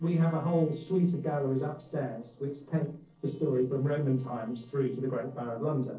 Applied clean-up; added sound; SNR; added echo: neural separator model SepFormer DNS4.